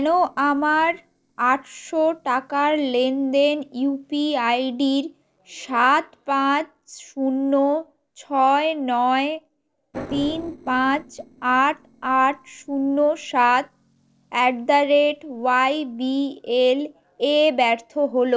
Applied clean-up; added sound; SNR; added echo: neural separator model SepFormer DNS4.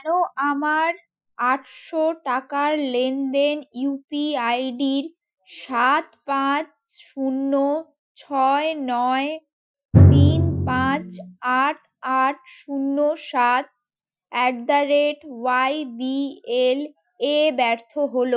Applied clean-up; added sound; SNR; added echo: classical method Wiener filter.